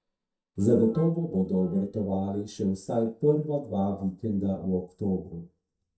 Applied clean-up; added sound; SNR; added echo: neural mask model DeepFilterNet 3.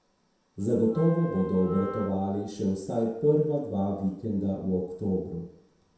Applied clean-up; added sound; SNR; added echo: none; Wind instrument, woodwind instrument; 15 dB; reverberation time 0.7 s.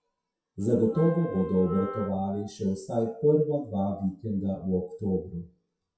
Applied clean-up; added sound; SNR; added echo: classical method WPE with log-MMSE.